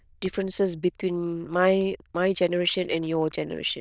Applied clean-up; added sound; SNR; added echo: neural diffusion model UNIVERSE++.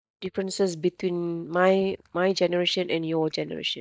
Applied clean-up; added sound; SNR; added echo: neural mask model DeepFilterNet 3.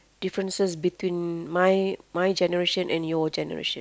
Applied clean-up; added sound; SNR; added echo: none; none; none; none.